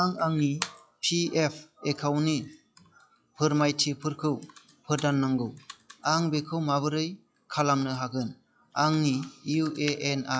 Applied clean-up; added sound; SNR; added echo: classical method log-MMSE.